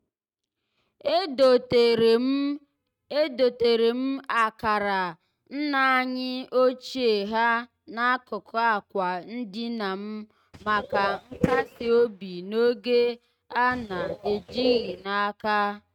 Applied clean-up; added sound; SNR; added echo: neural mask model RNNoise.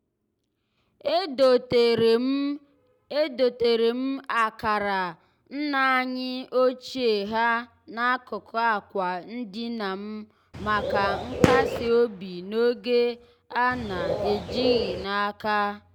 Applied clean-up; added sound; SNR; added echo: none; Bird + Gunshot, gunfire; 2 dB; none.